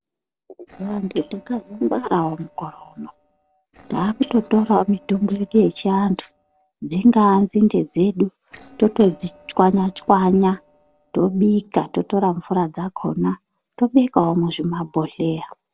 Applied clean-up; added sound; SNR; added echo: neural separator model SepFormer DNS4.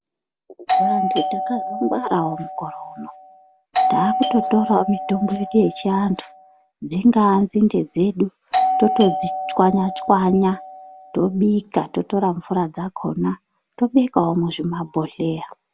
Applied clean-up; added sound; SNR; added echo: none; Doorbell; 4 dB; none.